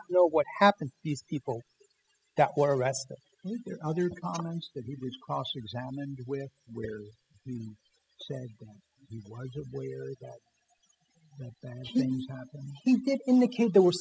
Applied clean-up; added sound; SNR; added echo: classical method spectral subtraction.